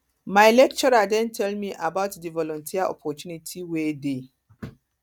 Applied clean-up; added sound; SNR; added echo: none; none; none; none.